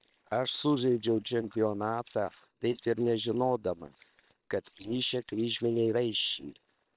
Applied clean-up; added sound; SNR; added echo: neural separator model SepFormer WHAM!.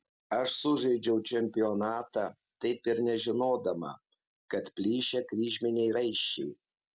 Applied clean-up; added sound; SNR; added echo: none; none; none; none.